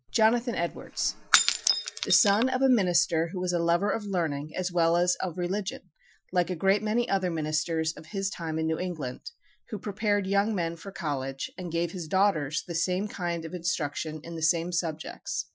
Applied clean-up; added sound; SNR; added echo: classical method Wiener filter.